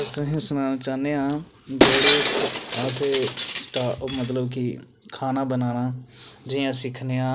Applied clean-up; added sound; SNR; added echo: none; Shatter; -2 dB; none.